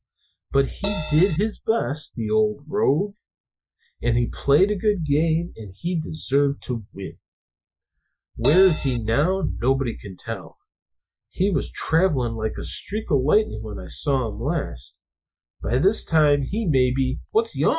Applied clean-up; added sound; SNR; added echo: classical method Wiener filter.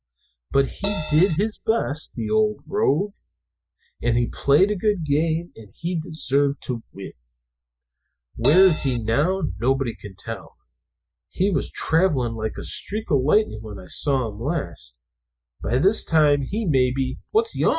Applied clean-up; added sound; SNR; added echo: classical method spectral subtraction.